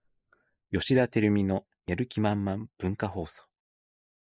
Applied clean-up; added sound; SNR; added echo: neural mask model Resemble Enhance denoiser.